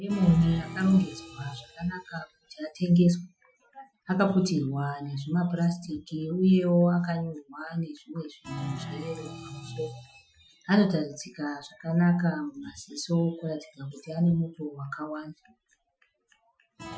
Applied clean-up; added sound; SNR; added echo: classical method Wiener filter.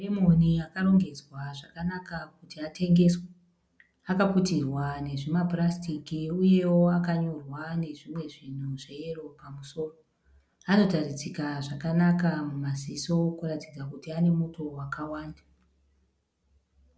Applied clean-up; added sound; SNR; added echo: none; none; none; none.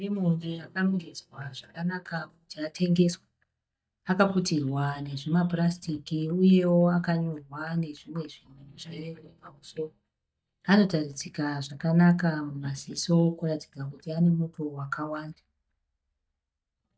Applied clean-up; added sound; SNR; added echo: neural mask model DeepFilterNet 3.